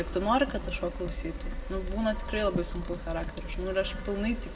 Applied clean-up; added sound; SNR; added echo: none; Fire; 14 dB; reverberation time 0.3 s.